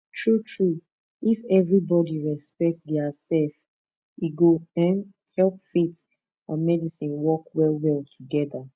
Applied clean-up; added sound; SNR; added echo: none; none; none; none.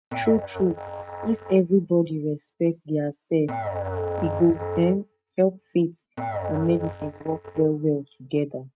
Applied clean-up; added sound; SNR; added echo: neural mask model RNNoise.